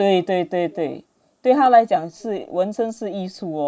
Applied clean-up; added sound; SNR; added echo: neural mask model Resemble Enhance denoiser.